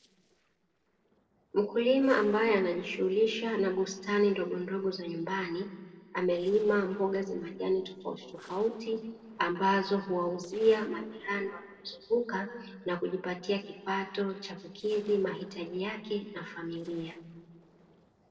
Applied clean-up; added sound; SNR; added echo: neural separator model SepFormer DNS4.